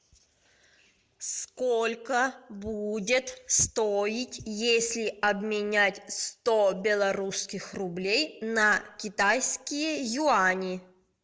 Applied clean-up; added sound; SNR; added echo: none; none; none; none.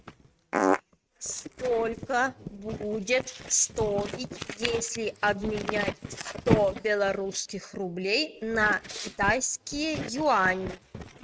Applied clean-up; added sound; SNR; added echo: neural mask model RNNoise.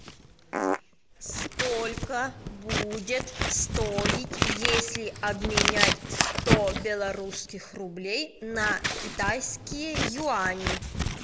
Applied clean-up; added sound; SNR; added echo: none; Fart + Scissors; -1 dB; none.